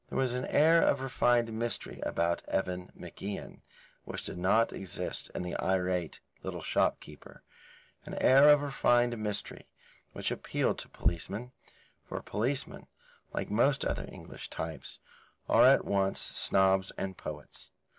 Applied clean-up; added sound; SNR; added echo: none; none; none; none.